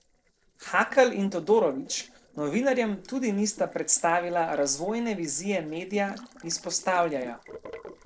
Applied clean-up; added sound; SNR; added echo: neural separator model SepFormer DNS4.